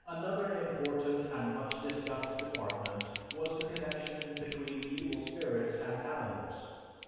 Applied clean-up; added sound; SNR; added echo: none; Scissors; 11 dB; reverberation time 1.9 s.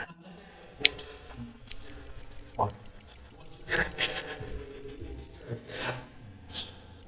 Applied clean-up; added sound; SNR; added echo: neural mask model DeepFilterNet 3.